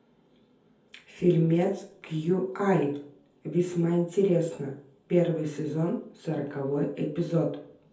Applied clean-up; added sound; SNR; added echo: none; none; none; reverberation time 0.5 s.